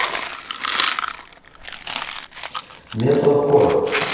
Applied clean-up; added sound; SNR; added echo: none; Coin (dropping); 6 dB; reverberation time 1.2 s.